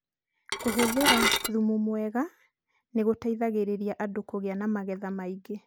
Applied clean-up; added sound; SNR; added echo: none; Dishes, pots, and pans / Glass; -3 dB; none.